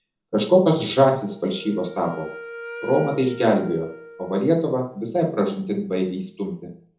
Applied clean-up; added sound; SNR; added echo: none; Wind instrument, woodwind instrument; 18 dB; reverberation time 0.5 s.